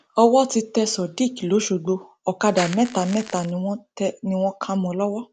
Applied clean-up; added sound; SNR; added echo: none; Crackle; 13 dB; none.